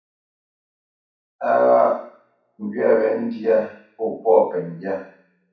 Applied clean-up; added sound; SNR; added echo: none; none; none; reverberation time 0.6 s.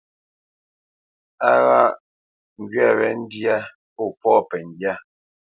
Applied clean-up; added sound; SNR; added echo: none; none; none; none.